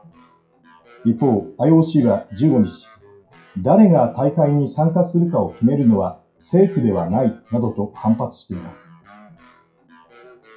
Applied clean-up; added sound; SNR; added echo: classical method WPE with log-MMSE.